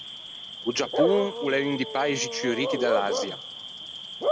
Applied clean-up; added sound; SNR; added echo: none; Bark / Cricket; 2 dB; none.